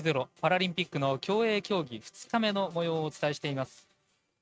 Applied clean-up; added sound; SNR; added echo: neural mask model RNNoise.